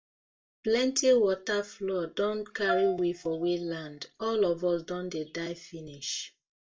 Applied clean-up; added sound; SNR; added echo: neural mask model DeepFilterNet 3.